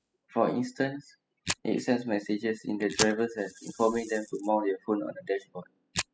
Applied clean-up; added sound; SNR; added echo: classical method spectral subtraction.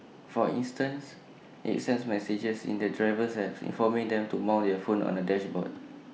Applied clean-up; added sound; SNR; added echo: none; none; none; none.